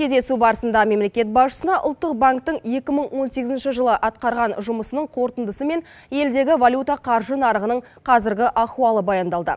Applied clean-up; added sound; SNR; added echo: none; none; none; none.